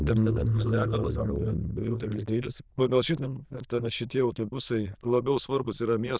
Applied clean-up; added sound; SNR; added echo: neural diffusion model UNIVERSE++.